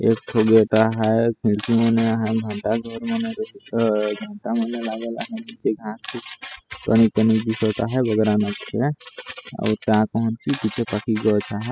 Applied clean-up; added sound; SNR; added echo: classical method spectral subtraction.